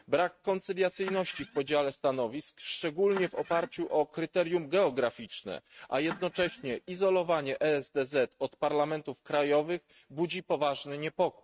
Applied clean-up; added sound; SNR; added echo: neural mask model RNNoise.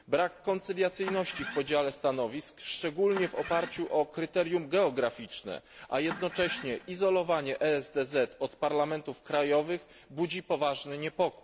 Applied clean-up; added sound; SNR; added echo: none; Engine starting; 13 dB; none.